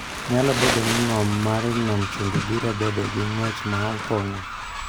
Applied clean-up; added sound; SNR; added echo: none; Crumpling, crinkling + Train; 4 dB; none.